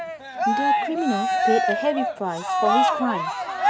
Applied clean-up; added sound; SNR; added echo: none; Cheering; -4 dB; none.